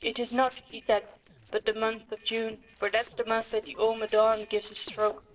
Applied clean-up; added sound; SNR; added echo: neural separator model SepFormer DNS4.